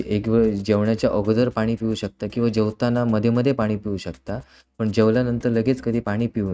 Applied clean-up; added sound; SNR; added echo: neural mask model RNNoise.